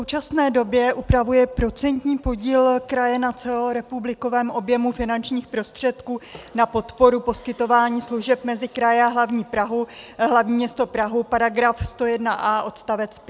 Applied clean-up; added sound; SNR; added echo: none; none; none; none.